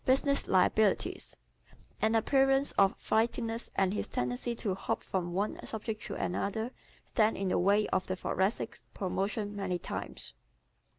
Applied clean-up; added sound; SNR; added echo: none; none; none; none.